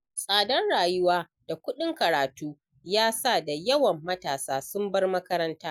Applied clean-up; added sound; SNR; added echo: none; none; none; none.